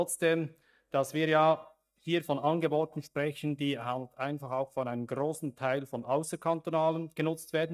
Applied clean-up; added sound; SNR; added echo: neural mask model DeepFilterNet 3.